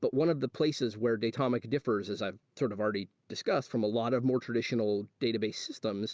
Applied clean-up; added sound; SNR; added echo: none; none; none; none.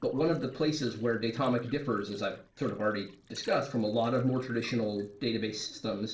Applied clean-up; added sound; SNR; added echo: neural separator model SepFormer DNS4.